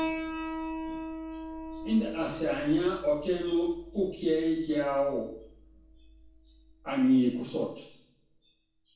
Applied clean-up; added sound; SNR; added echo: none; Piano; 10 dB; reverberation time 0.6 s.